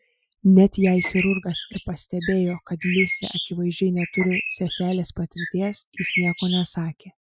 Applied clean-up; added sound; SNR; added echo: classical method Wiener filter.